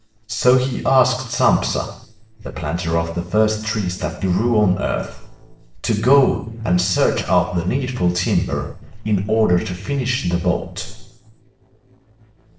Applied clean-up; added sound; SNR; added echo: neural separator model SepFormer DNS4.